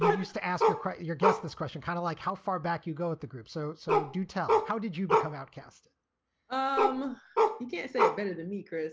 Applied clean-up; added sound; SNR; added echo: none; Bark; -4 dB; none.